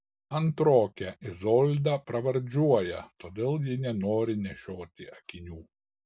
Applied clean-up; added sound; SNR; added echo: none; none; none; none.